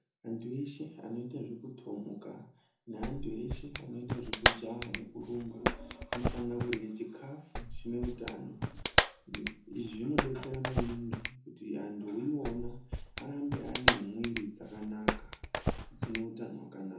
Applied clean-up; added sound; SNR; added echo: none; Clapping; -4 dB; reverberation time 0.6 s.